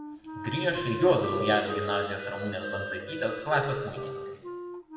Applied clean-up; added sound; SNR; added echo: none; Wind instrument, woodwind instrument; 7 dB; reverberation time 1.6 s.